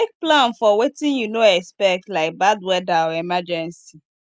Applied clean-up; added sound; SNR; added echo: none; none; none; none.